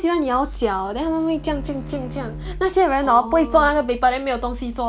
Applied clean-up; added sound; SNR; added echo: none; Bowed string instrument; 18 dB; none.